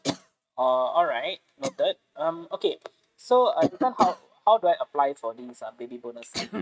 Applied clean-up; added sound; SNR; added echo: neural mask model RNNoise.